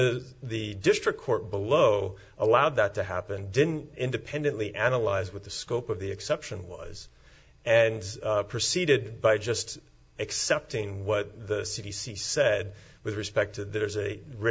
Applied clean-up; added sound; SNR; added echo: none; none; none; none.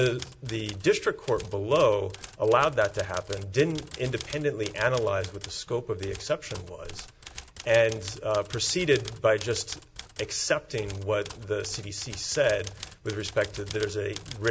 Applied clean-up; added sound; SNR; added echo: none; Typewriter; 16 dB; none.